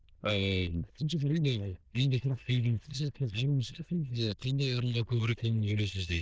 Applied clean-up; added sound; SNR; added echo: neural diffusion model UNIVERSE++.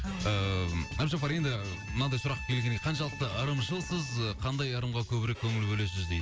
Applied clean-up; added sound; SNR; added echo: none; Bowed string instrument + Strum; 14 dB; none.